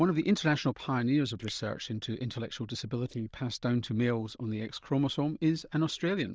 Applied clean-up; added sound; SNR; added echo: neural diffusion model UNIVERSE++.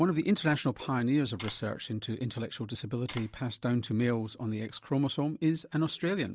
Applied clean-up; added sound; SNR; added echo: none; Tap; 12 dB; none.